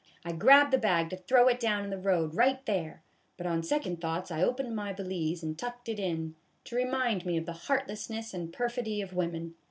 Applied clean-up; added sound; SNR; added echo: none; none; none; none.